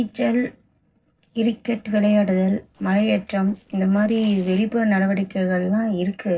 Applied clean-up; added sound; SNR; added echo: neural separator model SepFormer DNS4.